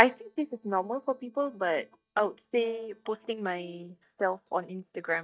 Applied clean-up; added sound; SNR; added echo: neural mask model DeepFilterNet 3.